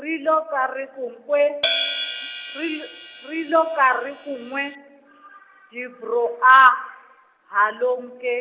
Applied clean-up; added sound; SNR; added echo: none; Hi-hat; 7 dB; none.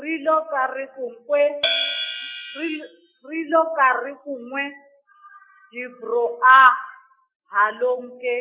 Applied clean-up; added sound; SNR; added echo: classical method Wiener filter.